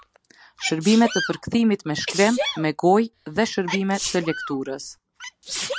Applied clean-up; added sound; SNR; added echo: none; Sneeze; 9 dB; none.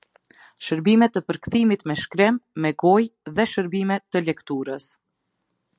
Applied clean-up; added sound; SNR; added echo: none; none; none; none.